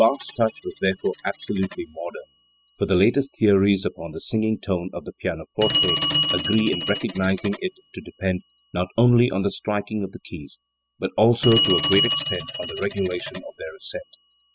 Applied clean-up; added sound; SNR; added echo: classical method spectral subtraction.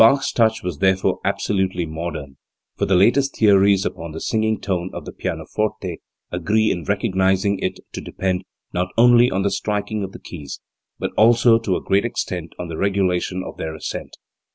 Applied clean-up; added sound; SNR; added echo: none; none; none; none.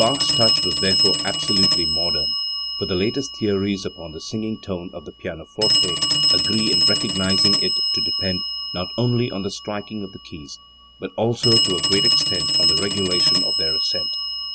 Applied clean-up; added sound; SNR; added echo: none; Telephone; -5 dB; none.